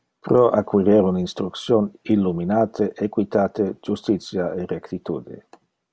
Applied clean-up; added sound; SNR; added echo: none; none; none; none.